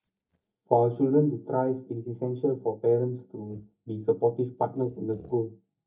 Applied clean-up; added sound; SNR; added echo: neural mask model DeepFilterNet 3.